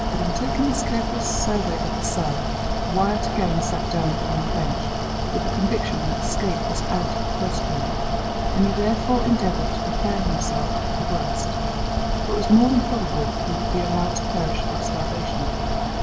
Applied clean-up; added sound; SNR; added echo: none; Mechanical fan; -2 dB; reverberation time 1.5 s.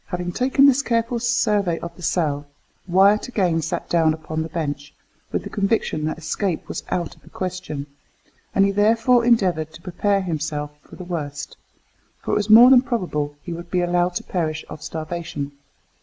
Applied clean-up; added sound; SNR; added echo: none; none; none; none.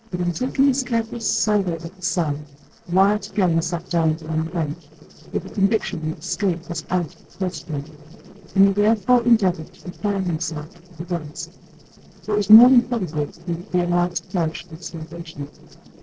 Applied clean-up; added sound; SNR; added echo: neural separator model SepFormer DNS4.